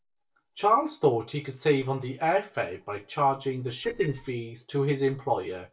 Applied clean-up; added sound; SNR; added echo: neural separator model SepFormer DNS4.